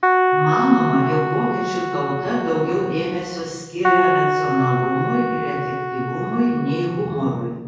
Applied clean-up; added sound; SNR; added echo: none; Keyboard (musical); 0 dB; reverberation time 1.3 s.